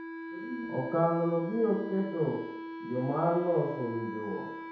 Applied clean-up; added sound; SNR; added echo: none; Wind instrument, woodwind instrument; 9 dB; reverberation time 0.9 s.